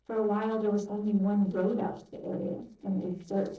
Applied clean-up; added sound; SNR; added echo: neural separator model SepFormer DNS4.